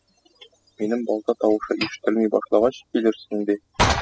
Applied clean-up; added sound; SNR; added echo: classical method spectral subtraction.